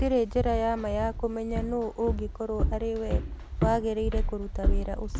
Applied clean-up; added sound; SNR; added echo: none; Walk, footsteps; 0 dB; none.